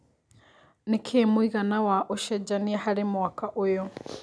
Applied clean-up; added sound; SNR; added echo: none; none; none; none.